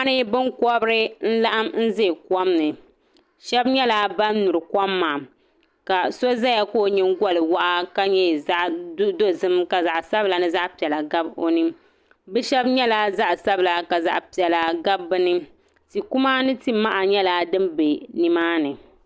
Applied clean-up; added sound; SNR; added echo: none; none; none; none.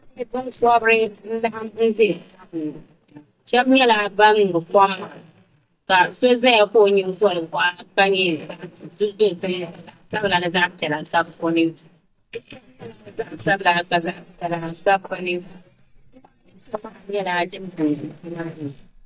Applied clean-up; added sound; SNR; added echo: neural mask model DeepFilterNet 3.